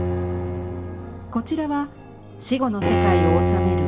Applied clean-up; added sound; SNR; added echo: none; Bowed string instrument; -3 dB; reverberation time 1.1 s.